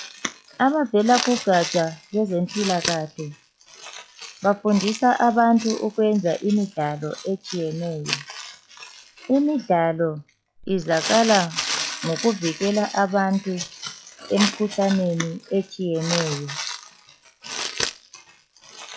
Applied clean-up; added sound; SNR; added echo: classical method log-MMSE.